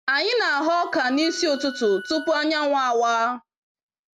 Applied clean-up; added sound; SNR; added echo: none; Wind instrument, woodwind instrument; 16 dB; none.